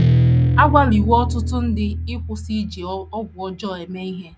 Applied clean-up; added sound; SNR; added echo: none; Guitar; -1 dB; none.